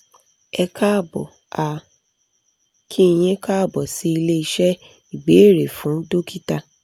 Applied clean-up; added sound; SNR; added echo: none; none; none; none.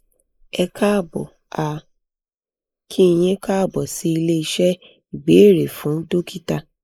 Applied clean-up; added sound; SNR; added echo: neural mask model Resemble Enhance denoiser.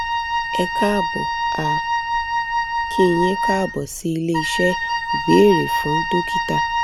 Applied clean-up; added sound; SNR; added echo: none; Wind instrument, woodwind instrument; 0 dB; none.